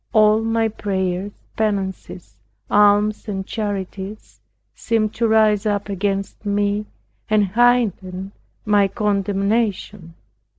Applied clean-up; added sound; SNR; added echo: none; none; none; none.